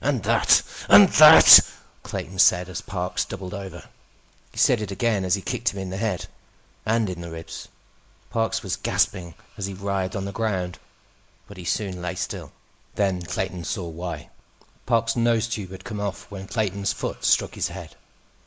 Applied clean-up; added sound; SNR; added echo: neural mask model Resemble Enhance denoiser.